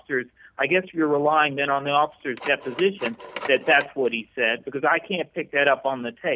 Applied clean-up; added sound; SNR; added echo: none; Telephone; 17 dB; none.